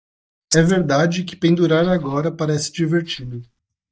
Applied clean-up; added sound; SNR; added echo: neural mask model DeepFilterNet 3.